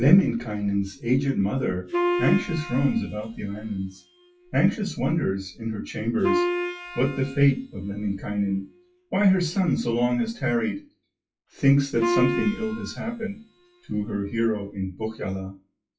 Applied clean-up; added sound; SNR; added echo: classical method WPE with log-MMSE.